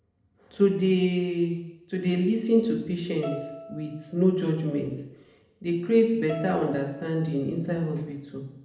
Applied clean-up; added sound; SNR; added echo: none; Bowed string instrument; 16 dB; reverberation time 0.8 s.